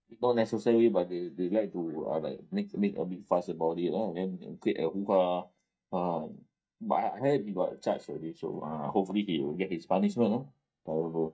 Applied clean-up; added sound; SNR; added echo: neural mask model DeepFilterNet 3.